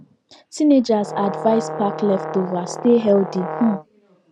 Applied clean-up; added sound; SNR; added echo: none; Brass instrument; 9 dB; none.